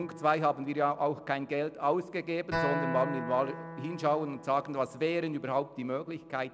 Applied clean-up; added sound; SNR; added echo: none; Acoustic guitar; 9 dB; none.